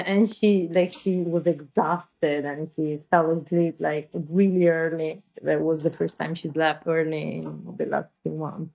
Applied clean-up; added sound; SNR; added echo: neural mask model DeepFilterNet 3.